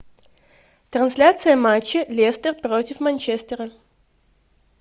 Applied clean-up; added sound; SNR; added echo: none; none; none; none.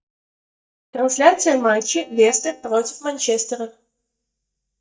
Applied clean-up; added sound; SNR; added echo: neural mask model DeepFilterNet 3.